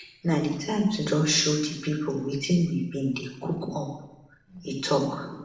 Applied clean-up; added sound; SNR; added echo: neural separator model SepFormer DNS4.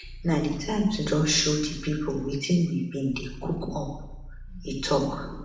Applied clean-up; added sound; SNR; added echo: none; Idling / Car; 13 dB; reverberation time 0.9 s.